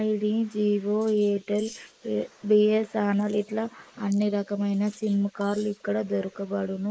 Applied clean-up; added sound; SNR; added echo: neural mask model Resemble Enhance denoiser.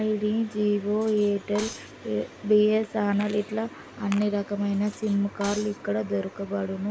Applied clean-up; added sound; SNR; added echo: none; Cutlery, silverware; 19 dB; none.